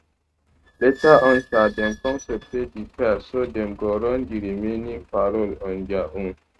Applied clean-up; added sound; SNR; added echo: neural mask model RNNoise.